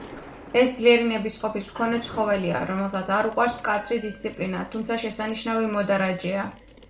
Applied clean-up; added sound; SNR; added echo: none; Sliding door + Mechanisms; 19 dB; none.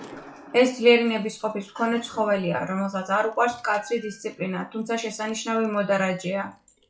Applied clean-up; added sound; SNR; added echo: classical method log-MMSE.